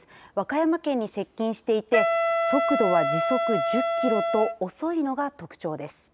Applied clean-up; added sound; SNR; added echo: none; Wind instrument, woodwind instrument; -2 dB; none.